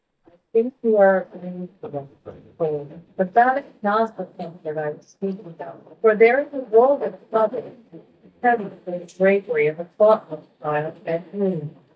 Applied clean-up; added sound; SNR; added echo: neural mask model DeepFilterNet 3.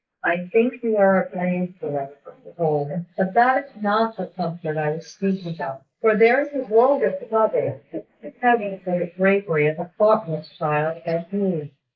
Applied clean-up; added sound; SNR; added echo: neural mask model Resemble Enhance denoiser.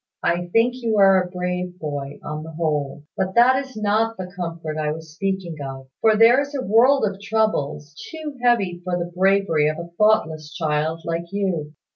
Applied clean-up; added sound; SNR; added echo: none; none; none; none.